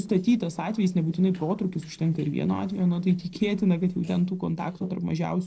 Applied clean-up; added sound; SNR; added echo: neural separator model SepFormer DNS4.